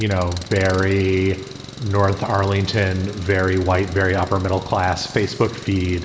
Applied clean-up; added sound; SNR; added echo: none; Engine; 16 dB; reverberation time 1.3 s.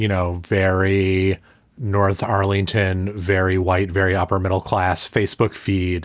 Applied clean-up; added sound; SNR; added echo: none; none; none; none.